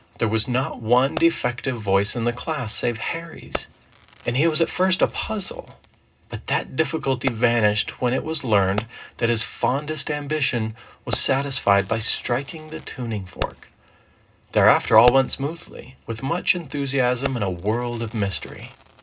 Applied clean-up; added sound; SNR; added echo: none; Fireworks; 16 dB; reverberation time 0.2 s.